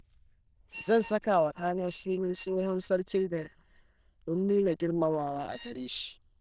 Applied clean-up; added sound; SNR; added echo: neural diffusion model UNIVERSE++.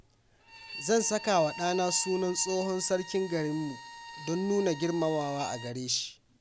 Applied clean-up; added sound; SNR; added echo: none; Bowed string instrument; 14 dB; none.